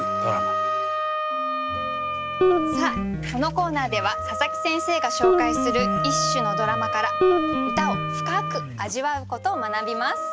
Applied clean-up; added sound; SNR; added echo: none; Wind instrument, woodwind instrument + Guitar; -3 dB; none.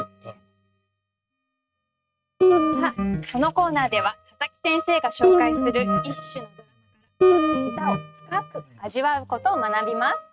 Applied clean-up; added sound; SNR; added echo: neural mask model RNNoise.